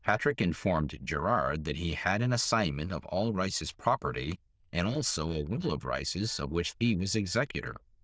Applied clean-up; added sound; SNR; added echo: neural diffusion model UNIVERSE++.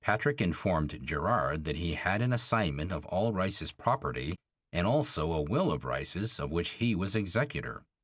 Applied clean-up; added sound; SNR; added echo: none; none; none; none.